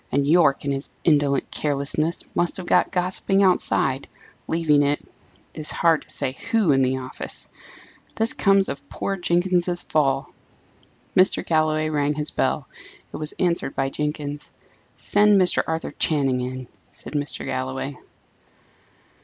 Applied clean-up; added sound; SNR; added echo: none; none; none; none.